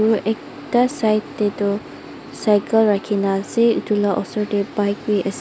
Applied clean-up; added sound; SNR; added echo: none; none; none; none.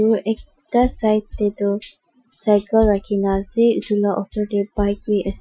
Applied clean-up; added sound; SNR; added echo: classical method Wiener filter.